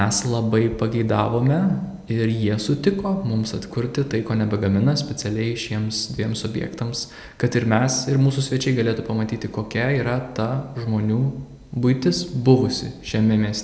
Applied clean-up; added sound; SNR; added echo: none; none; none; none.